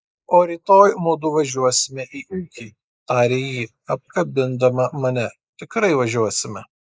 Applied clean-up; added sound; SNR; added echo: neural mask model Resemble Enhance denoiser.